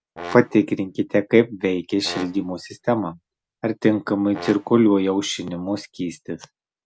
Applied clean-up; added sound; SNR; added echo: none; Brass instrument; 19 dB; none.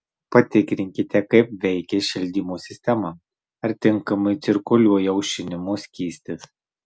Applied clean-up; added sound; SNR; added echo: none; none; none; none.